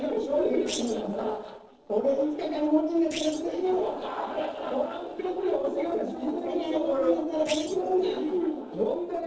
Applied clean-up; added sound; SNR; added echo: neural separator model SepFormer DNS4.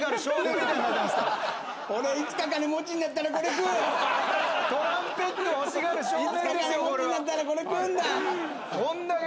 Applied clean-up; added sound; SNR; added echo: none; none; none; none.